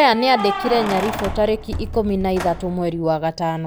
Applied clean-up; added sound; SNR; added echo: none; Keys jangling; 8 dB; none.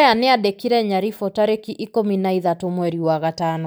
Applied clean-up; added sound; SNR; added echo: none; none; none; none.